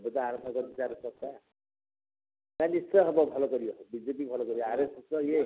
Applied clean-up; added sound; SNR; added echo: none; none; none; none.